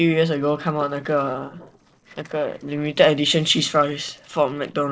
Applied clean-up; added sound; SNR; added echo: neural separator model SepFormer DNS4.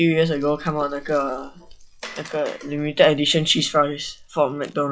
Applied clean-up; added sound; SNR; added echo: classical method log-MMSE.